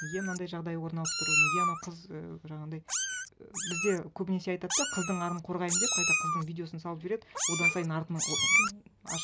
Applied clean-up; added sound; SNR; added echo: none; Meow; -4 dB; none.